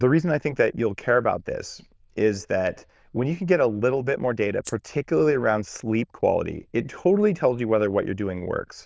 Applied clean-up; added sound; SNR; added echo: neural diffusion model UNIVERSE++.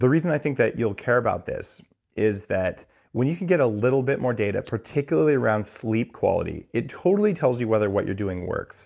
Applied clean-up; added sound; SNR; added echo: none; Rattle (instrument); 17 dB; none.